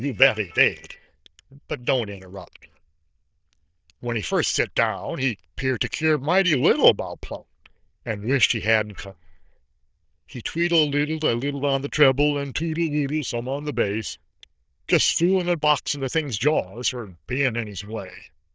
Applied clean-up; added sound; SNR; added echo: neural diffusion model UNIVERSE++.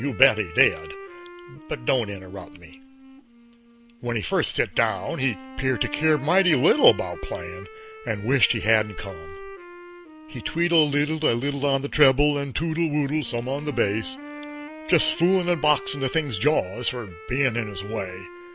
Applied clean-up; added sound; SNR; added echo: none; Wind instrument, woodwind instrument; 16 dB; none.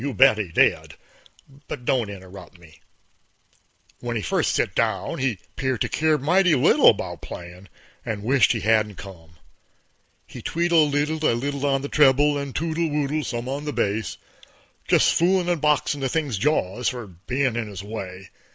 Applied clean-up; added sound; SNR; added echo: none; none; none; none.